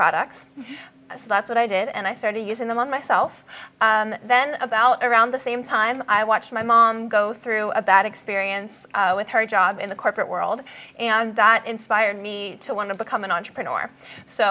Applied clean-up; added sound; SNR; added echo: none; none; none; none.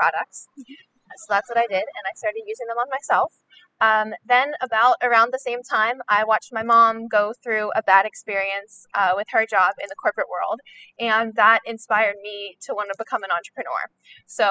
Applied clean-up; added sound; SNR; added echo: classical method spectral subtraction.